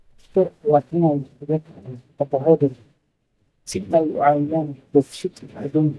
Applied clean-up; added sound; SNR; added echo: neural mask model DeepFilterNet 3.